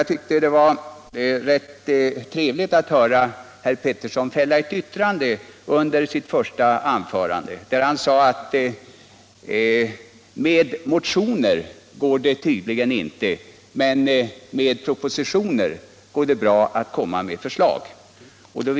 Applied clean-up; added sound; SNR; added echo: none; none; none; none.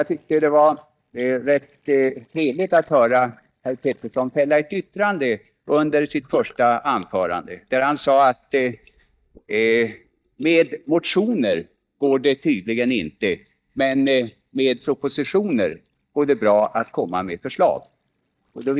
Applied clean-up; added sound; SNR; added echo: neural mask model DeepFilterNet 3.